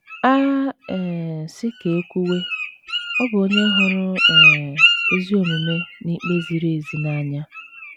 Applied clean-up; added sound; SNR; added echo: none; Bird; 0 dB; none.